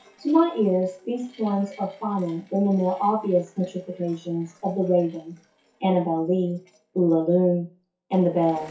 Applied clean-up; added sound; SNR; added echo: classical method WPE with log-MMSE.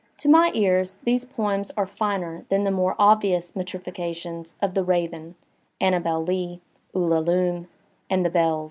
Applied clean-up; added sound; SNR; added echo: none; none; none; none.